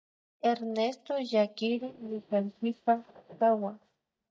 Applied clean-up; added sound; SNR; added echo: neural mask model DeepFilterNet 3.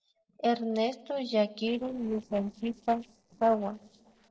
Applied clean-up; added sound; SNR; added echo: neural separator model SepFormer DNS4.